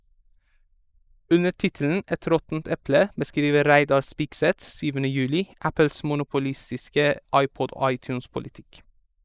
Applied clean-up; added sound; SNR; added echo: neural mask model Resemble Enhance denoiser.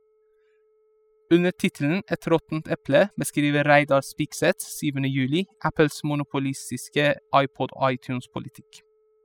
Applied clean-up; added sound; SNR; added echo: classical method spectral subtraction.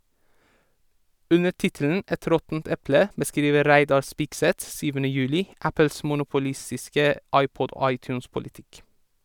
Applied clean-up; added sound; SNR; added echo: none; none; none; none.